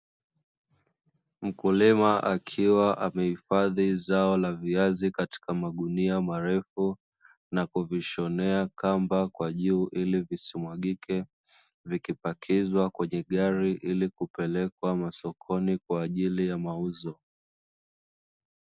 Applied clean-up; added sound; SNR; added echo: none; none; none; none.